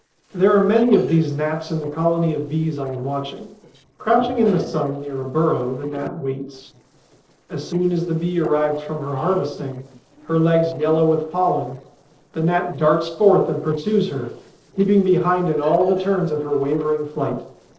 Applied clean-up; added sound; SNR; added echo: neural separator model SepFormer DNS4.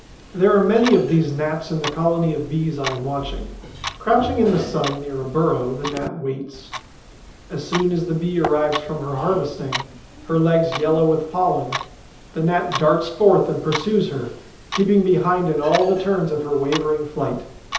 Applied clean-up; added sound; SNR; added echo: none; Clock; 13 dB; reverberation time 0.8 s.